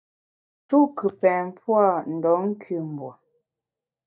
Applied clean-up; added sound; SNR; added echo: neural mask model DeepFilterNet 3.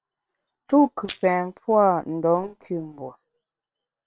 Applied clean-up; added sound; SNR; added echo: neural separator model SepFormer WHAM!.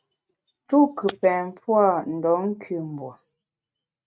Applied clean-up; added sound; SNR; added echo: neural mask model RNNoise.